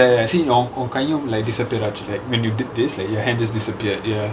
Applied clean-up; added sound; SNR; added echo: none; none; none; none.